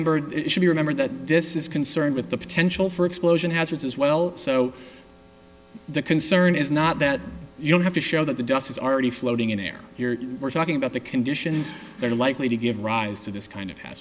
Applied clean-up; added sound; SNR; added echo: none; Telephone; 18 dB; none.